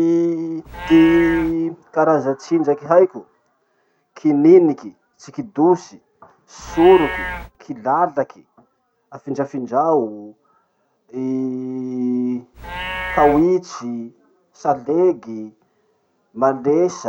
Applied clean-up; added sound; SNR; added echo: none; Livestock, farm animals, working animals; 16 dB; none.